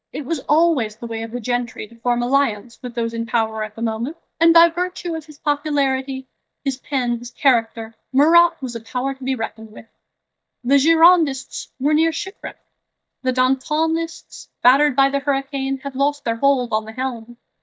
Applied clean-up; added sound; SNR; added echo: neural mask model DeepFilterNet 3.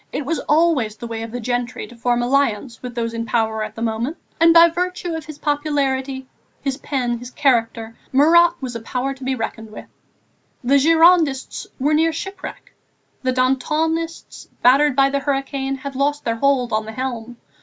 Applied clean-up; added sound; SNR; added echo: none; none; none; none.